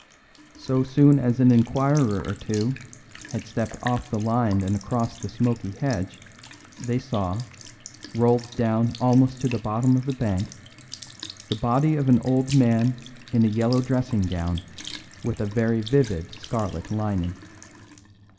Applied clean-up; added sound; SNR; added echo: none; Sink (filling or washing) / Liquid; 20 dB; reverberation time 1.6 s.